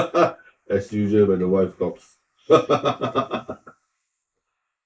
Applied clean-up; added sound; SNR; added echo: neural mask model Resemble Enhance denoiser.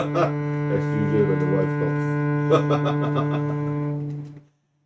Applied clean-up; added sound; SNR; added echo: neural mask model RNNoise.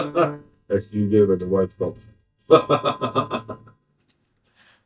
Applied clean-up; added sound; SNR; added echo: neural mask model DeepFilterNet 3.